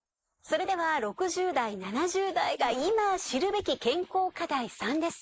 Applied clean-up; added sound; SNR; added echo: neural mask model Resemble Enhance denoiser.